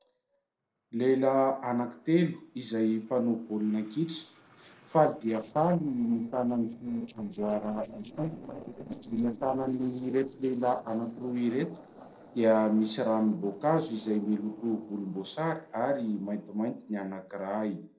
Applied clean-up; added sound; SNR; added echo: neural separator model SepFormer DNS4.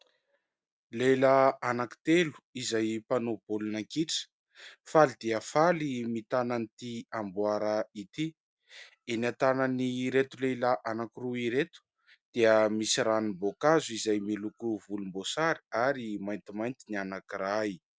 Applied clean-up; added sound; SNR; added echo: none; none; none; none.